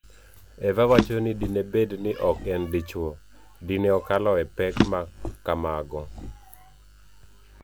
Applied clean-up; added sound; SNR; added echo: none; Drawer open or close; 7 dB; none.